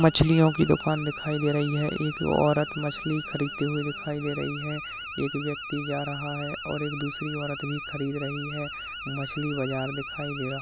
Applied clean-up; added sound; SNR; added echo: none; Alarm; 10 dB; none.